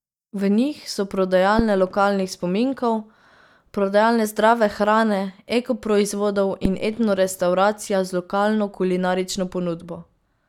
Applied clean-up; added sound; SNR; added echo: neural mask model DeepFilterNet 3.